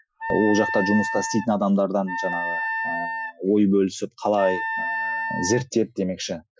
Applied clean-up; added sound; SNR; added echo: classical method Wiener filter.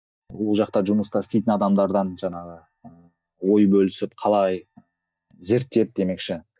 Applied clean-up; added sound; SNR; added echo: neural mask model DeepFilterNet 3.